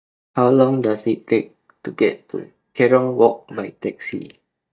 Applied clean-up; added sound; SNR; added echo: neural mask model DeepFilterNet 3.